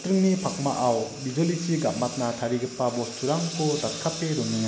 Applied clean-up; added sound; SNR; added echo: none; Engine; 12 dB; none.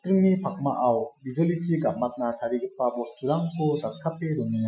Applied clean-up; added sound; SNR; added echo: classical method Wiener filter.